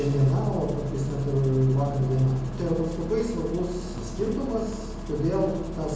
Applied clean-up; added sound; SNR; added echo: none; Engine starting; 9 dB; reverberation time 0.9 s.